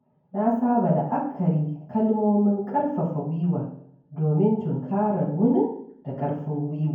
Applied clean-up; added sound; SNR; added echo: none; none; none; reverberation time 0.9 s.